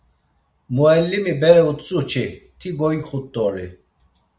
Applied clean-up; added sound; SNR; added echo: none; none; none; none.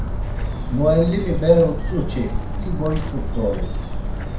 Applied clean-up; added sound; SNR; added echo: none; Walk, footsteps; 2 dB; reverberation time 0.4 s.